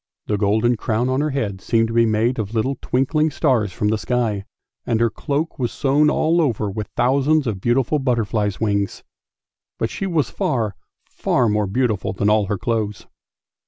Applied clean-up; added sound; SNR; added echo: none; none; none; none.